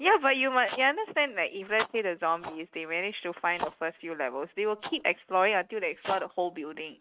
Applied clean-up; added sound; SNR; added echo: neural mask model RNNoise.